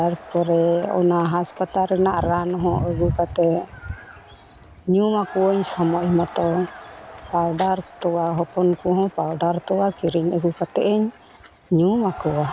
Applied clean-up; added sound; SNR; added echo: none; Crowd; 19 dB; none.